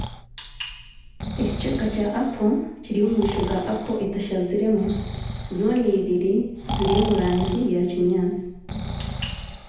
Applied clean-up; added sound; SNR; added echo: none; Breathing; 8 dB; reverberation time 0.8 s.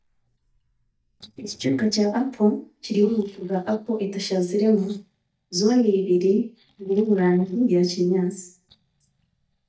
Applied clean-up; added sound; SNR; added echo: neural mask model DeepFilterNet 3.